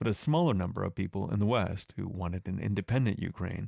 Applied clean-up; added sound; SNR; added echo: none; none; none; none.